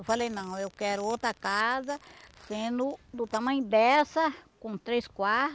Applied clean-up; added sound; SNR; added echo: none; none; none; none.